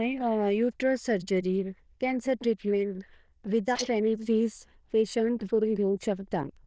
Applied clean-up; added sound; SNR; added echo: neural diffusion model UNIVERSE++.